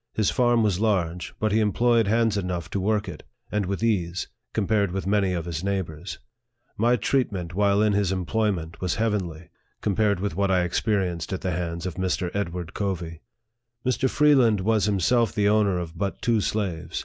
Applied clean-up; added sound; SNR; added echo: none; none; none; none.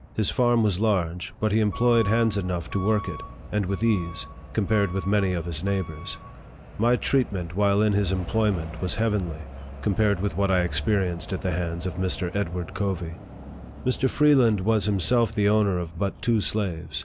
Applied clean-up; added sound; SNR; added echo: none; Alarm / Truck; 13 dB; none.